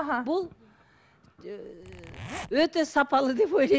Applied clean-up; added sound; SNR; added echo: none; Zipper (clothing); 14 dB; none.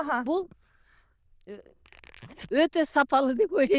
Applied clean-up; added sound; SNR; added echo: neural diffusion model UNIVERSE++.